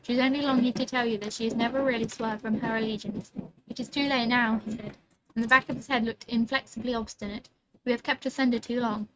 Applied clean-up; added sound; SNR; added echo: neural mask model RNNoise.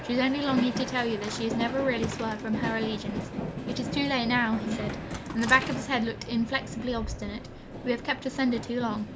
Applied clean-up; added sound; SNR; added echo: none; Train; 6 dB; none.